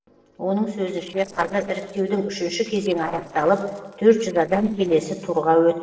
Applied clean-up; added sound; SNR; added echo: neural separator model SepFormer DNS4.